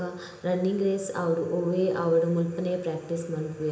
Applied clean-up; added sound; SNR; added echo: none; none; none; reverberation time 0.8 s.